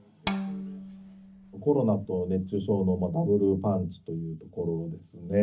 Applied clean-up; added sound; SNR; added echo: none; Bowed string instrument; 10 dB; reverberation time 0.4 s.